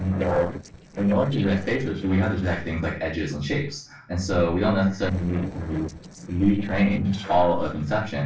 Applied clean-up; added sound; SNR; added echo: neural separator model SepFormer DNS4.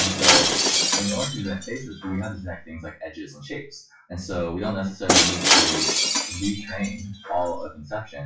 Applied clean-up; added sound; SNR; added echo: classical method WPE with log-MMSE.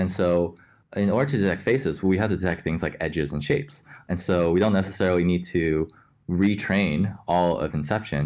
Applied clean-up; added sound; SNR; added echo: none; none; none; none.